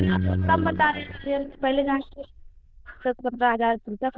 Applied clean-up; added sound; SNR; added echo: neural diffusion model UNIVERSE++.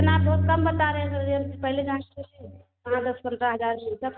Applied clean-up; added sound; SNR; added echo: neural mask model RNNoise.